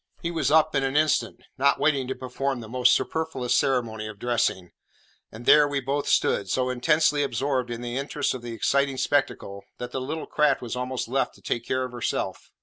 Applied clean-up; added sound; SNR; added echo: none; none; none; none.